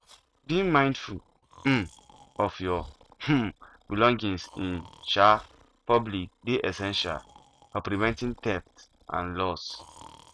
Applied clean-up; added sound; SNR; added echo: neural mask model RNNoise.